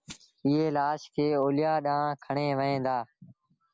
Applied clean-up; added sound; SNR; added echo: none; none; none; none.